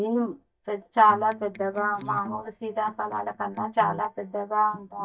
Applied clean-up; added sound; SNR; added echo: neural mask model DeepFilterNet 3.